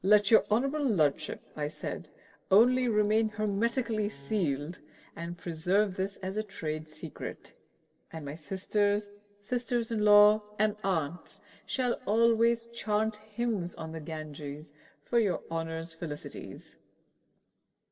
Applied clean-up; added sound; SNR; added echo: neural separator model SepFormer DNS4.